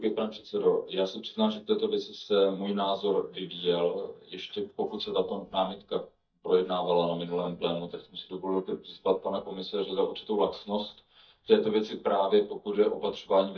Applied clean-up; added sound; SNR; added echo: neural mask model DeepFilterNet 3.